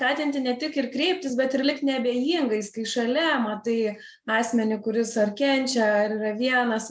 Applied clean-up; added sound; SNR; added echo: none; none; none; none.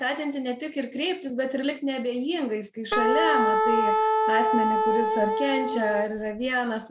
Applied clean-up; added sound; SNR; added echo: none; Wind instrument, woodwind instrument; -4 dB; none.